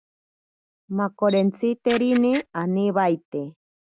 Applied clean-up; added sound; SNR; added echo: none; Camera; 15 dB; none.